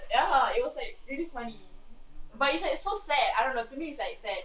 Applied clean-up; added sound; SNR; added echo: none; Buzz; 11 dB; none.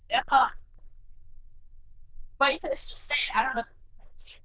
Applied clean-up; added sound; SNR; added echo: neural diffusion model UNIVERSE++.